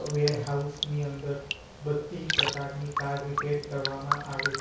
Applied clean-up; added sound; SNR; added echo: none; Raindrop; 3 dB; reverberation time 0.6 s.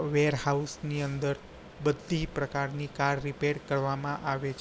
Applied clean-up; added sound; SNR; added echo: none; none; none; none.